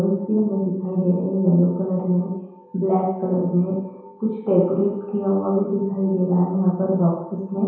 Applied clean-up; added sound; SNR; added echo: none; none; none; reverberation time 0.9 s.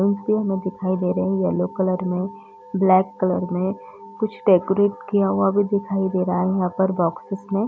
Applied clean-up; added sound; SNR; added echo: none; none; none; none.